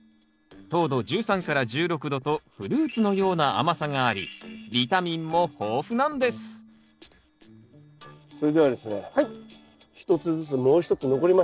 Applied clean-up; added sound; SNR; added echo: neural separator model SepFormer DNS4.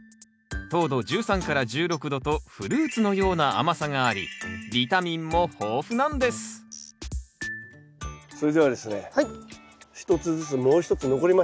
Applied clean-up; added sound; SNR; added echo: none; none; none; none.